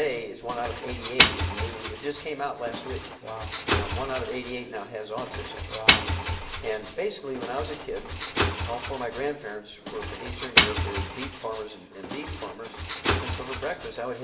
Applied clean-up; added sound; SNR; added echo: none; Engine; -4 dB; reverberation time 0.8 s.